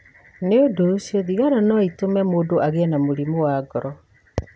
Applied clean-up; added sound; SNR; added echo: none; none; none; none.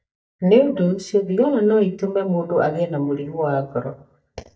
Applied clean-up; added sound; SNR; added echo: neural mask model DeepFilterNet 3.